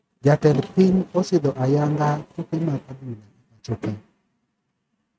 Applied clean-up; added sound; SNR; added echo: neural mask model RNNoise.